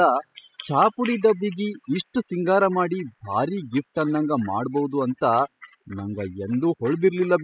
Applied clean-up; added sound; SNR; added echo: classical method spectral subtraction.